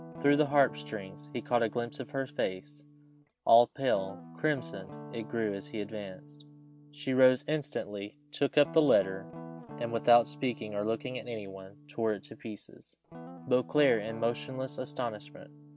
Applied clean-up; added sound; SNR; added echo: none; Guitar; 16 dB; none.